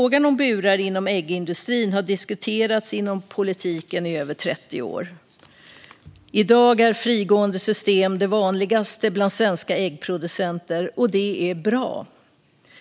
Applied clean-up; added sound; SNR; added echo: none; none; none; none.